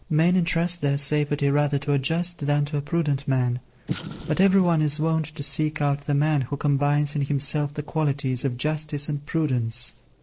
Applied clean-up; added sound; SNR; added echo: neural separator model SepFormer DNS4.